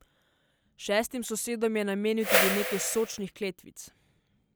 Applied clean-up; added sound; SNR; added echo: none; Whoosh, swoosh, swish; -4 dB; none.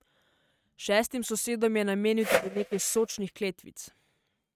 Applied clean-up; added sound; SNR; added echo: neural mask model RNNoise.